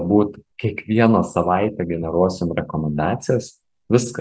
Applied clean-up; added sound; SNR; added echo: none; none; none; none.